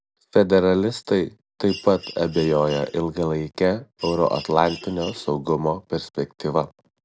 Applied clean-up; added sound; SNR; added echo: none; Mechanisms; 17 dB; none.